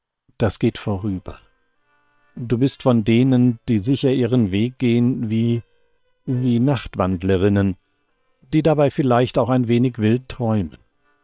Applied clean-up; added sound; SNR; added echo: neural separator model SepFormer WHAM!.